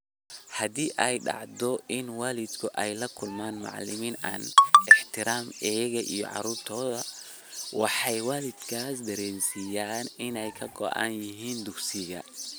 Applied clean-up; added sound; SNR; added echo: none; Bird; 19 dB; none.